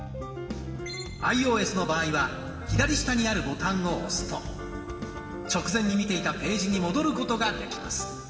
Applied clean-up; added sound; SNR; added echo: none; Bowed string instrument; 9 dB; reverberation time 2.7 s.